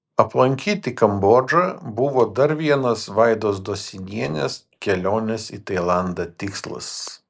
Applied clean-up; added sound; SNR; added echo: neural mask model Resemble Enhance denoiser.